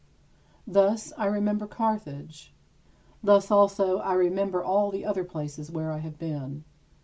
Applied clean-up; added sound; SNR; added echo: none; none; none; none.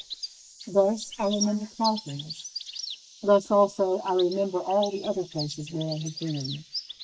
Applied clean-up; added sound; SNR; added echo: neural mask model Resemble Enhance denoiser.